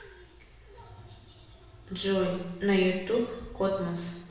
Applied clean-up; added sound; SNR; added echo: none; none; none; reverberation time 0.9 s.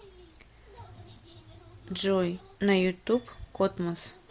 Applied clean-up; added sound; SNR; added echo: none; none; none; none.